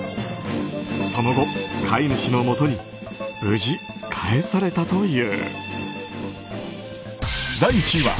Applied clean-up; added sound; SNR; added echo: none; none; none; none.